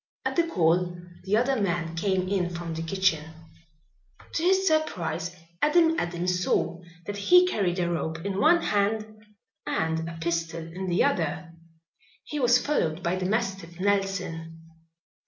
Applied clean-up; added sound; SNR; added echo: none; none; none; none.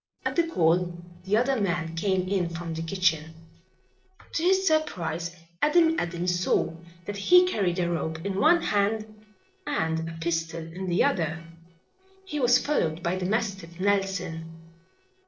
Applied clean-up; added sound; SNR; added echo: neural separator model SepFormer DNS4.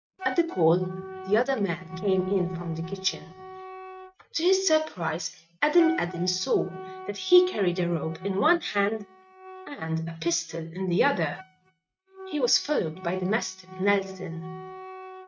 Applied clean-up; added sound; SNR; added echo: neural mask model RNNoise.